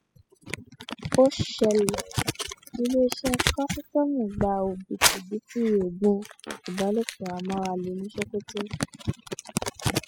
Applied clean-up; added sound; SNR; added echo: classical method spectral subtraction.